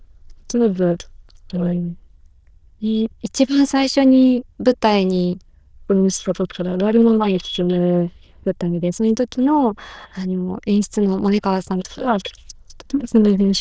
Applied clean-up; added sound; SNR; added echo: neural diffusion model UNIVERSE++.